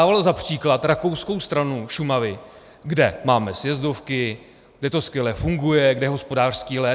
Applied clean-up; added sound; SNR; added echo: none; none; none; none.